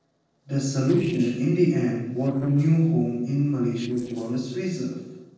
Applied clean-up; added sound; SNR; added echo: neural separator model SepFormer DNS4.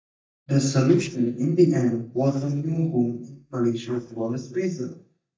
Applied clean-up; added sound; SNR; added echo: neural mask model DeepFilterNet 3.